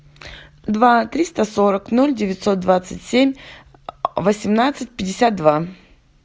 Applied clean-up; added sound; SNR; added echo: none; none; none; none.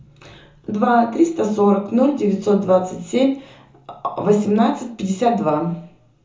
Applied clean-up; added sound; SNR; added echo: none; none; none; reverberation time 0.6 s.